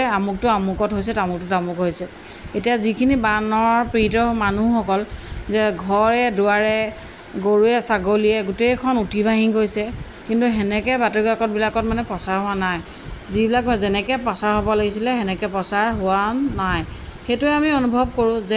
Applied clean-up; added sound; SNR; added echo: none; none; none; none.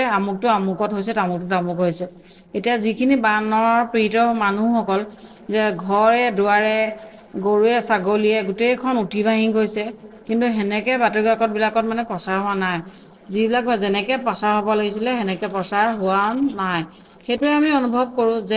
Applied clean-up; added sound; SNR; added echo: neural separator model SepFormer DNS4.